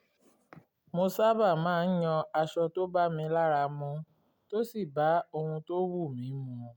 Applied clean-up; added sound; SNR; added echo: none; none; none; none.